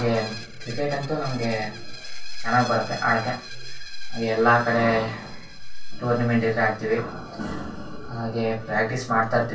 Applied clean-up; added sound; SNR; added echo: none; Screech; 19 dB; reverberation time 0.2 s.